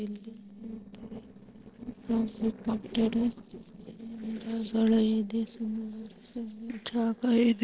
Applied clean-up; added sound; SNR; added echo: neural separator model SepFormer DNS4.